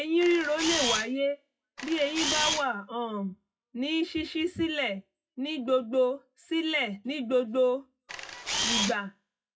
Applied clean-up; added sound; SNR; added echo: classical method WPE with log-MMSE.